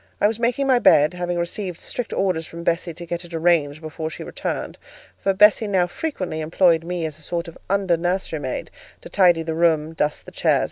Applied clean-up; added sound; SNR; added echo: none; none; none; none.